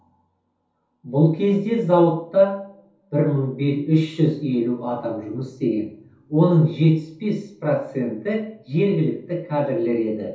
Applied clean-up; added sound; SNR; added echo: none; none; none; reverberation time 0.6 s.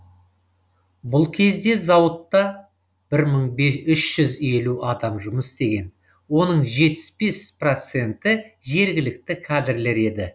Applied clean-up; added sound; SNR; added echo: none; none; none; none.